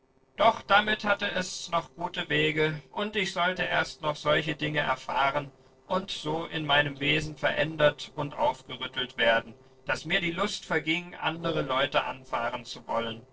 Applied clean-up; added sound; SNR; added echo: neural separator model SepFormer DNS4.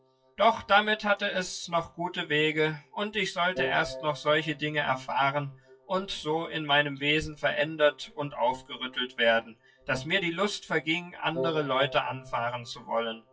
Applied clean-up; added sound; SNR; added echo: classical method WPE with log-MMSE.